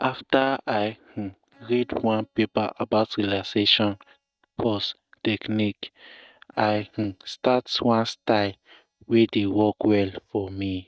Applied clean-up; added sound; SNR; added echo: neural mask model DeepFilterNet 3.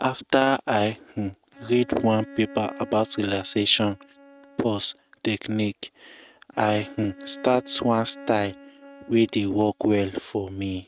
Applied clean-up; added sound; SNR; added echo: neural mask model RNNoise.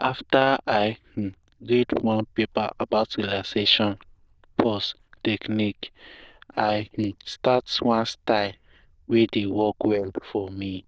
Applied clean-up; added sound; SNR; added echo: neural diffusion model UNIVERSE++.